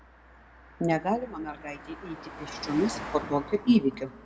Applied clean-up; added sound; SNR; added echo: none; Car passing by; 14 dB; reverberation time 0.7 s.